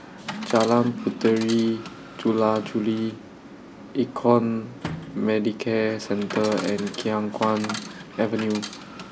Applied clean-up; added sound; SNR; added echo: none; Coin (dropping) / Chatter; 14 dB; none.